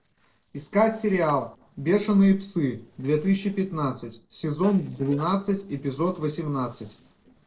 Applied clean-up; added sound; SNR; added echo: neural separator model SepFormer DNS4.